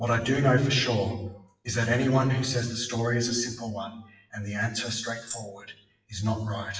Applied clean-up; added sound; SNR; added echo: classical method WPE with log-MMSE.